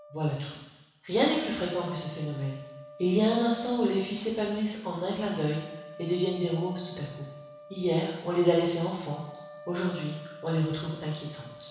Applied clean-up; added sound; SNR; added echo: none; Wind instrument, woodwind instrument; 18 dB; reverberation time 1.1 s.